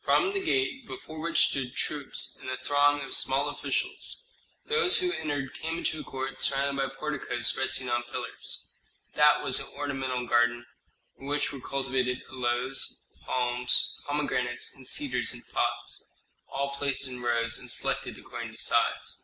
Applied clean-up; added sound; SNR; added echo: none; none; none; none.